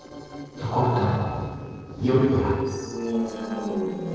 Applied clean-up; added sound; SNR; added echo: neural separator model SepFormer DNS4.